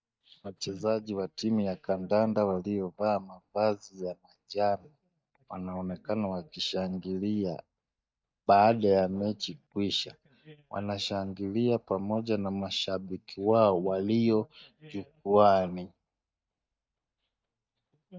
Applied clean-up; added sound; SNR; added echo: neural mask model DeepFilterNet 3.